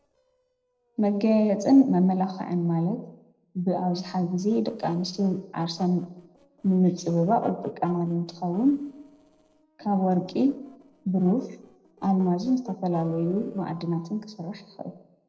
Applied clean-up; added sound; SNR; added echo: neural separator model SepFormer DNS4.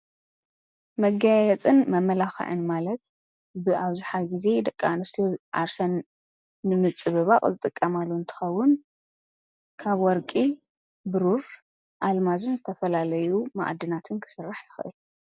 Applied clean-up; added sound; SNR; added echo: none; none; none; none.